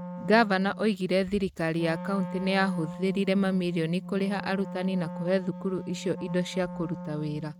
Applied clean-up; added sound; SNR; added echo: neural mask model RNNoise.